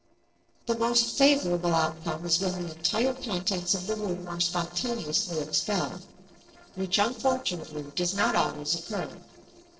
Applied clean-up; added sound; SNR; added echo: neural separator model SepFormer DNS4.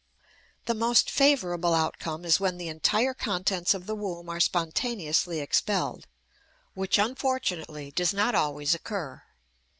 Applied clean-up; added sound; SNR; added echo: none; none; none; none.